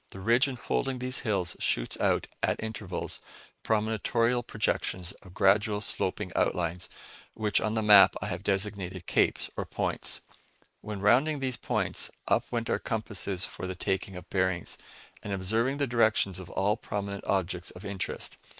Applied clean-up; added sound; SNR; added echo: neural mask model Resemble Enhance denoiser.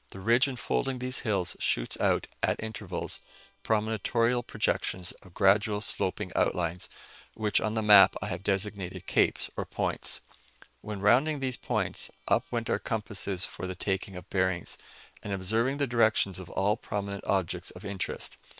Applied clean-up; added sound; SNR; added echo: neural separator model SepFormer WHAM!.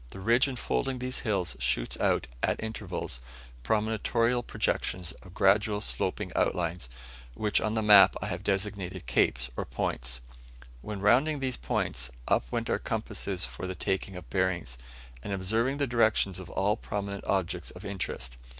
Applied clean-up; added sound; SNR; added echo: none; none; none; none.